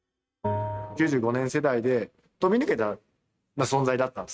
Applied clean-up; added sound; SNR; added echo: neural mask model RNNoise.